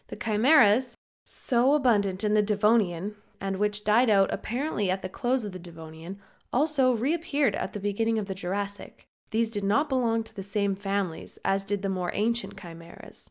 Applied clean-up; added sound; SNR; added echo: none; none; none; none.